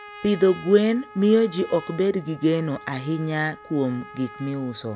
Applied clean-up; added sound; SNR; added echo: none; Trumpet; 19 dB; none.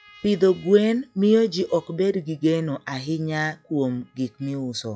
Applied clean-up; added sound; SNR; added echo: classical method log-MMSE.